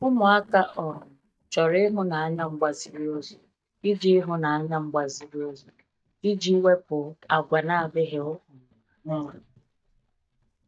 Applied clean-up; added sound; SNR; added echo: neural mask model DeepFilterNet 3.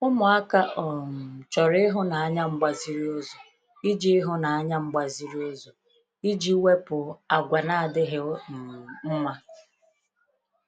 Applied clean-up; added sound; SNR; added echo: none; none; none; none.